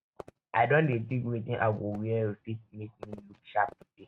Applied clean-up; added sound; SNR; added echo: neural mask model RNNoise.